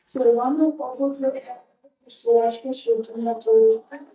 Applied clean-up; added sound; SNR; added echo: neural mask model DeepFilterNet 3.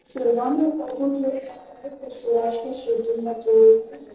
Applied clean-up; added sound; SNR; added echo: neural separator model SepFormer DNS4.